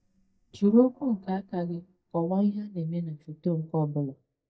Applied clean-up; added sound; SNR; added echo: neural mask model DeepFilterNet 3.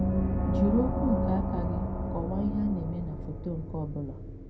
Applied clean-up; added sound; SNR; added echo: none; Gong; -2 dB; reverberation time 0.2 s.